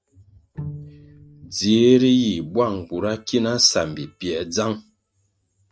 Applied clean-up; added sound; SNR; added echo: neural mask model RNNoise.